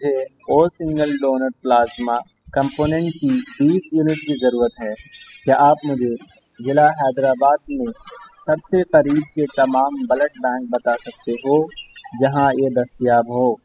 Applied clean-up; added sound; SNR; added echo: classical method spectral subtraction.